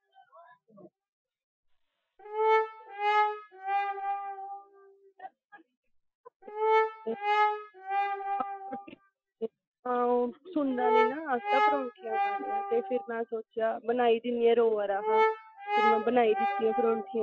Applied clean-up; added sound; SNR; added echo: classical method Wiener filter.